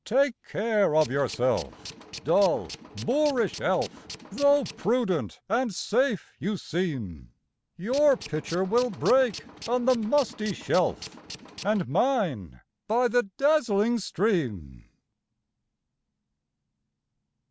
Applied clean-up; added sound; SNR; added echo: none; Tools; 15 dB; none.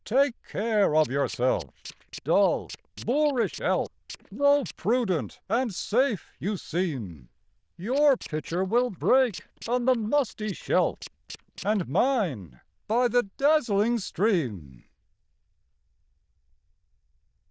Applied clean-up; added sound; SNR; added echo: neural diffusion model UNIVERSE++.